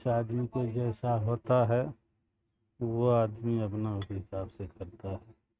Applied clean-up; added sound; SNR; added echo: neural mask model RNNoise.